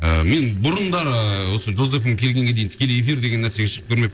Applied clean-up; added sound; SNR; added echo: neural separator model SepFormer DNS4.